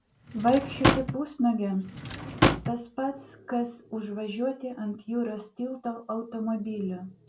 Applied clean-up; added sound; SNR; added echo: none; Drawer open or close / Wood; -2 dB; none.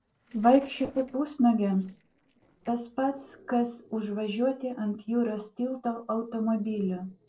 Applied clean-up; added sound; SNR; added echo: neural separator model SepFormer DNS4.